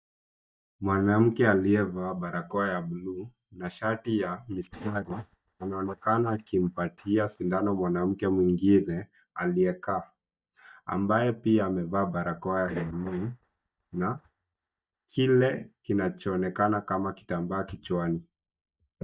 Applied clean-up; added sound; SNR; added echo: neural mask model DeepFilterNet 3.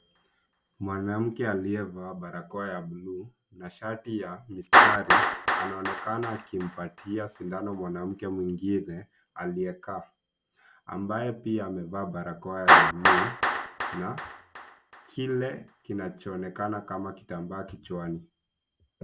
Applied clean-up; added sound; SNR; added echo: none; Clapping; -4 dB; none.